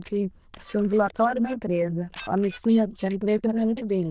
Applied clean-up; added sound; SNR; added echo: neural diffusion model UNIVERSE++.